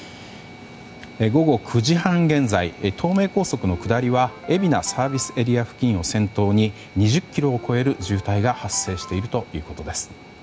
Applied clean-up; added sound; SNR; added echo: none; Ringtone; 19 dB; none.